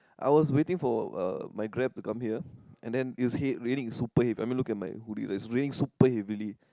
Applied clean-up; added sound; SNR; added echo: none; none; none; none.